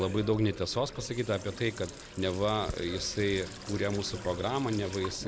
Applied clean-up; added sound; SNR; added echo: none; Sink (filling or washing) / Water tap, faucet; 15 dB; none.